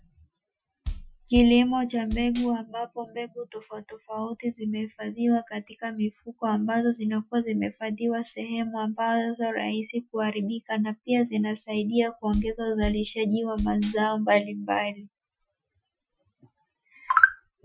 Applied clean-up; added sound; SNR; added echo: classical method Wiener filter.